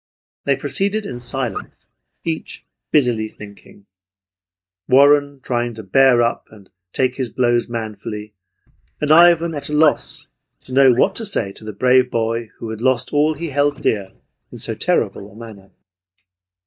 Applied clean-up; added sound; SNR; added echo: neural mask model DeepFilterNet 3.